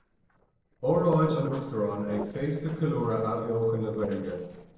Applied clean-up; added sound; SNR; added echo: neural separator model SepFormer DNS4.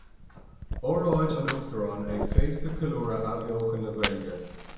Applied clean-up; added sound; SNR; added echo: none; Fire; 2 dB; reverberation time 0.1 s.